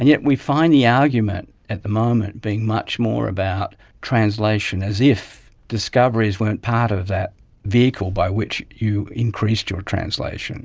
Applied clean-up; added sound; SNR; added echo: none; none; none; none.